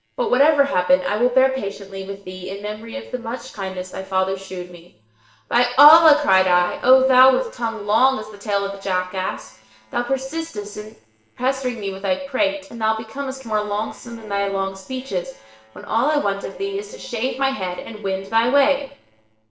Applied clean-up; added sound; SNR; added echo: neural separator model SepFormer DNS4.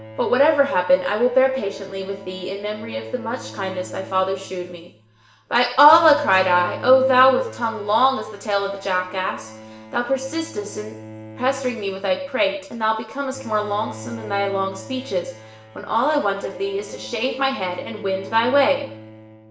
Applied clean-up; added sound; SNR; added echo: none; Bowed string instrument; 18 dB; reverberation time 0.7 s.